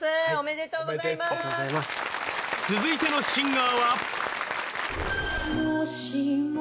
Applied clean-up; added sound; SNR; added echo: none; none; none; none.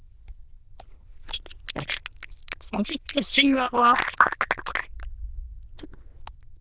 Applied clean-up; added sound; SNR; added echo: neural diffusion model UNIVERSE++.